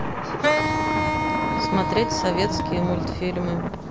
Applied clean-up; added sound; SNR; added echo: none; Wind instrument, woodwind instrument + Thunder; -4 dB; none.